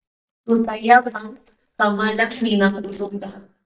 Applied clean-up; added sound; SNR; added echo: neural mask model DeepFilterNet 3.